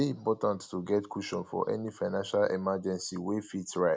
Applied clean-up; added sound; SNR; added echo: none; none; none; none.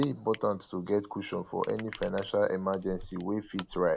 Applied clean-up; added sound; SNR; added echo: none; Crushing; 15 dB; none.